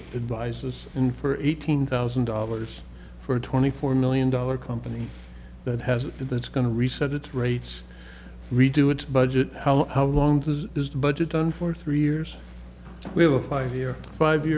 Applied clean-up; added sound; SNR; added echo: none; none; none; none.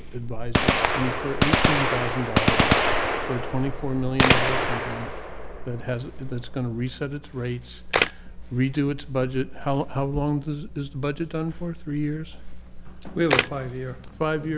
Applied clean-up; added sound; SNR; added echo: none; Gunshot, gunfire + Camera; -2 dB; none.